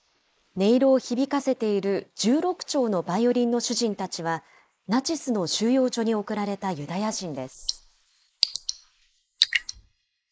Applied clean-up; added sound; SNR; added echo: neural mask model Resemble Enhance denoiser.